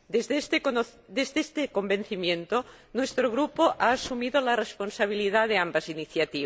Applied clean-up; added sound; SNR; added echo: none; none; none; none.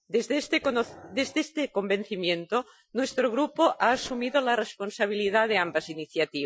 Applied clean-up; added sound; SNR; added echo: classical method Wiener filter.